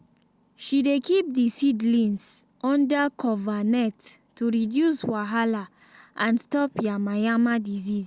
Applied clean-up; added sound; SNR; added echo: none; none; none; none.